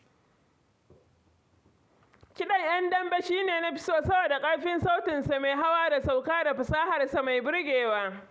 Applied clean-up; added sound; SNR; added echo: none; none; none; none.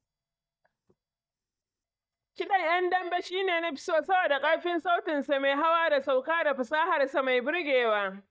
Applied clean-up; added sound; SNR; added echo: neural mask model DeepFilterNet 3.